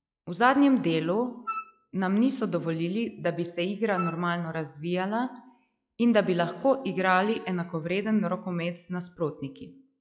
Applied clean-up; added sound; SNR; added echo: classical method log-MMSE.